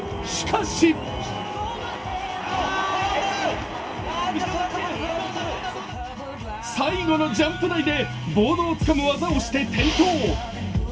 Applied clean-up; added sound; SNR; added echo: none; Wind instrument, woodwind instrument; 14 dB; reverberation time 0.2 s.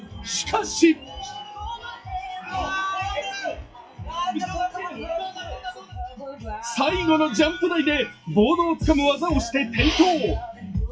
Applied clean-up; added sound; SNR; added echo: classical method WPE with log-MMSE.